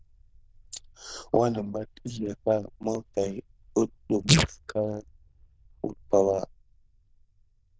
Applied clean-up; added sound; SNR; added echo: neural diffusion model UNIVERSE++.